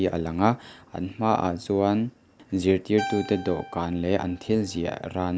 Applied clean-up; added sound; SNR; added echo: none; Keyboard (musical); 17 dB; none.